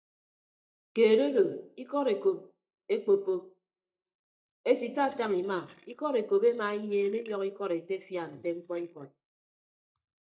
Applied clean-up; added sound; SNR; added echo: neural mask model DeepFilterNet 3.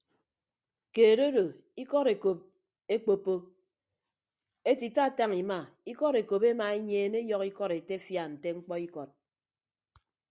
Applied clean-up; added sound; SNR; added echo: none; none; none; none.